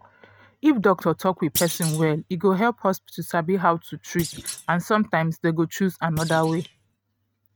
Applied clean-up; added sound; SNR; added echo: neural mask model RNNoise.